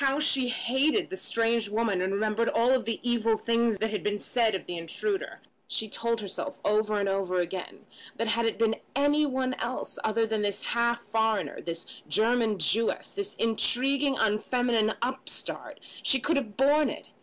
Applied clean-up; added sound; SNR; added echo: none; none; none; none.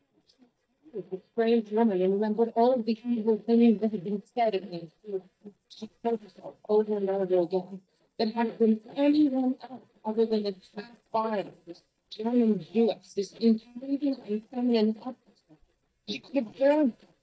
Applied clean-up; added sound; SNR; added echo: neural mask model DeepFilterNet 3.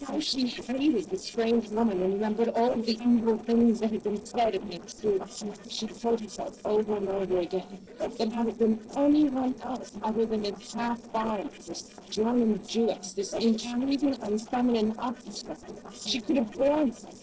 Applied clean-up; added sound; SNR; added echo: neural separator model SepFormer DNS4.